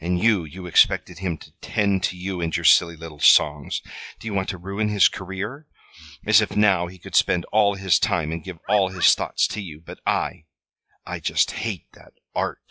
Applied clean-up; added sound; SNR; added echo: classical method log-MMSE.